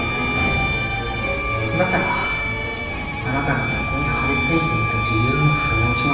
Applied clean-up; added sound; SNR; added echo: none; Bowed string instrument; 2 dB; reverberation time 0.9 s.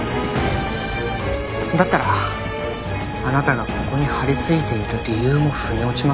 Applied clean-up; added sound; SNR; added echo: none; none; none; none.